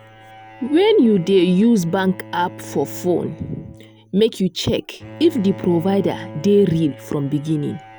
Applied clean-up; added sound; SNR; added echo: none; Bowed string instrument; 18 dB; none.